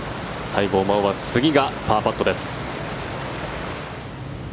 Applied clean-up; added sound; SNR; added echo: none; none; none; none.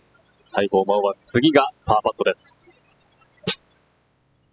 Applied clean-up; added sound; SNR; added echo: classical method spectral subtraction.